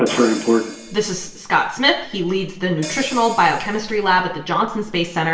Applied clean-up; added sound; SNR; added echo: none; Hi-hat; 17 dB; reverberation time 0.8 s.